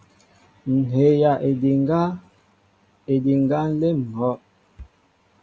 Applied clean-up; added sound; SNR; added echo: none; none; none; none.